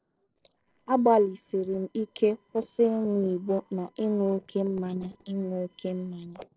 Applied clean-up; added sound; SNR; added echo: neural separator model SepFormer DNS4.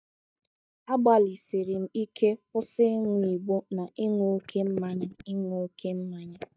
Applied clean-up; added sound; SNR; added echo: neural mask model DeepFilterNet 3.